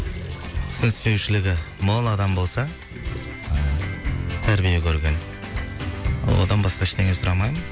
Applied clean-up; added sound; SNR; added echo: none; Sink (filling or washing) / Water tap, faucet; 18 dB; none.